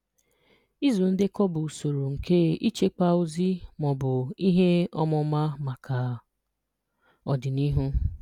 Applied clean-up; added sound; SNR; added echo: none; none; none; none.